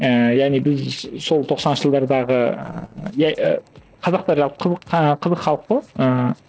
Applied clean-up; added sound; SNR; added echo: neural separator model SepFormer DNS4.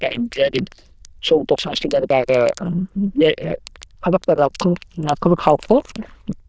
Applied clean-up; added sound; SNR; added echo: neural diffusion model UNIVERSE++.